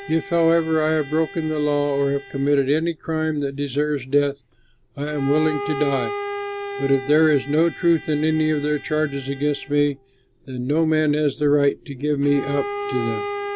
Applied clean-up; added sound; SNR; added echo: none; Bowed string instrument; 12 dB; none.